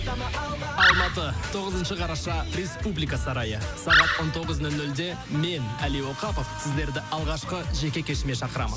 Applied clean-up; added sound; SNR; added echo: none; Animal; -5 dB; none.